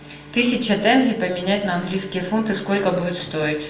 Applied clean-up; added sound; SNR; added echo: none; Bowed string instrument; 19 dB; reverberation time 0.6 s.